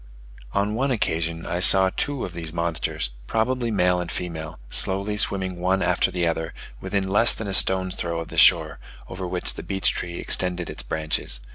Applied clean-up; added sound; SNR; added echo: none; none; none; none.